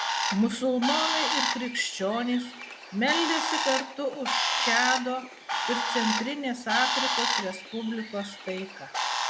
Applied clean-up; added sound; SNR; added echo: none; Bird; 0 dB; none.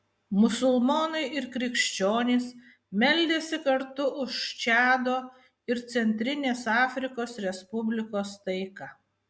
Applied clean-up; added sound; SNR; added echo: none; none; none; none.